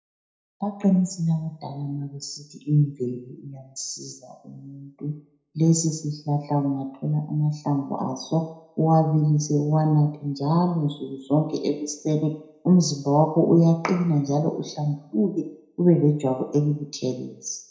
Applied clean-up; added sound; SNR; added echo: none; none; none; reverberation time 0.6 s.